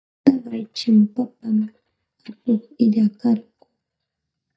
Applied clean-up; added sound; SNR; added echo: neural mask model DeepFilterNet 3.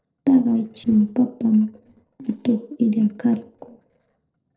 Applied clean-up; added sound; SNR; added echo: neural separator model SepFormer DNS4.